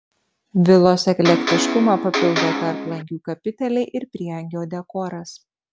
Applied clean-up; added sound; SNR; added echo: none; Electric guitar; 2 dB; none.